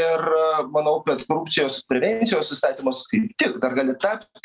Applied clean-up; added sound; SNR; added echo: none; none; none; none.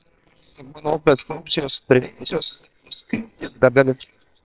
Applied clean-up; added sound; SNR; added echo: neural separator model SepFormer WHAMR!.